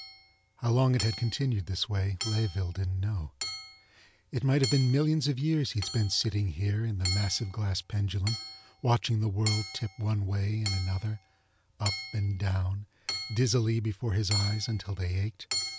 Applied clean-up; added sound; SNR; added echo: none; Hammer / Chink, clink; 11 dB; none.